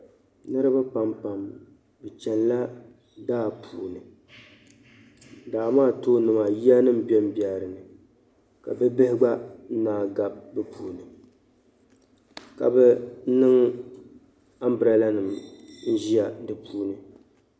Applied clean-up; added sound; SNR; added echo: none; none; none; none.